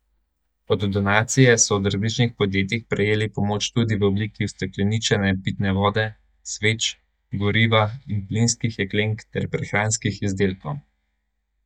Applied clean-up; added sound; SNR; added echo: neural mask model DeepFilterNet 3.